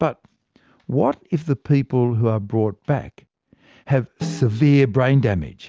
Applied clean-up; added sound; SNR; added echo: none; Snare drum; 13 dB; none.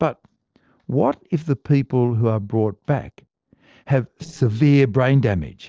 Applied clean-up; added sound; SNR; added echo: neural separator model SepFormer DNS4.